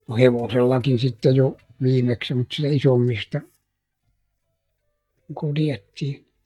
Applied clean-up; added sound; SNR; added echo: neural mask model DeepFilterNet 3.